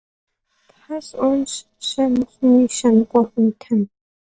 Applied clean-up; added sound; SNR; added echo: neural separator model SepFormer DNS4.